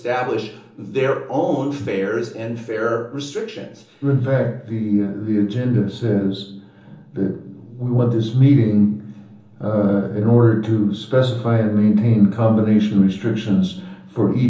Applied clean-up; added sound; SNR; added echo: none; none; none; reverberation time 1.2 s.